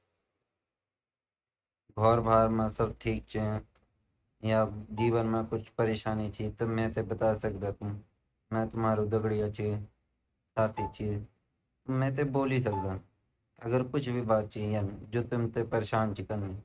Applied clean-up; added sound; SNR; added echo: neural mask model RNNoise.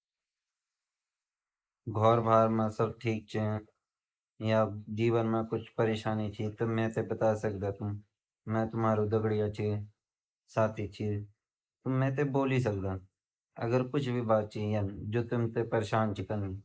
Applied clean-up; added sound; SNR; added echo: neural mask model Resemble Enhance denoiser.